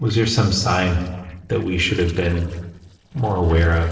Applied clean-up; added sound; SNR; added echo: neural separator model SepFormer DNS4.